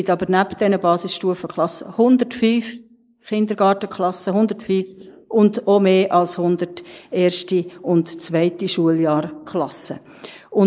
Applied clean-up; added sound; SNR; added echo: neural mask model Resemble Enhance denoiser.